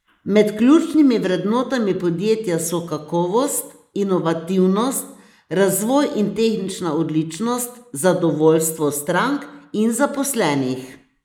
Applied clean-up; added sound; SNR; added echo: neural mask model Resemble Enhance denoiser.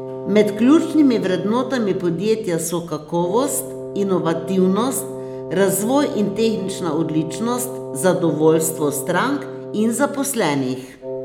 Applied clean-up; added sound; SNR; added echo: none; Wind instrument, woodwind instrument; 11 dB; none.